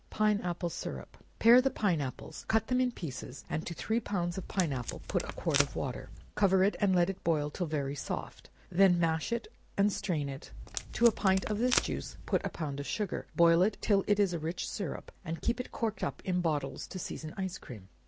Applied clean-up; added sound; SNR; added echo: none; Packing tape, duct tape; 8 dB; none.